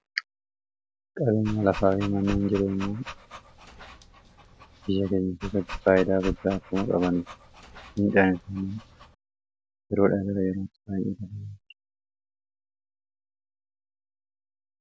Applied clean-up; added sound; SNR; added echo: none; Dog; 13 dB; none.